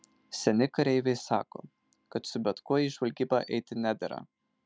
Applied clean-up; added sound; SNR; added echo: none; none; none; none.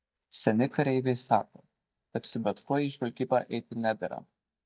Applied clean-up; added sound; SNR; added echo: neural mask model DeepFilterNet 3.